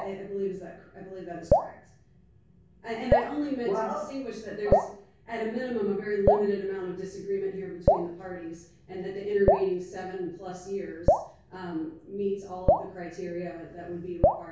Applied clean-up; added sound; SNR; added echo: none; Drip; -2 dB; reverberation time 0.6 s.